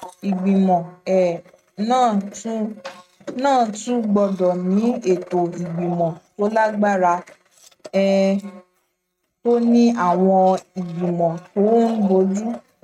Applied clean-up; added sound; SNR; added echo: neural mask model RNNoise.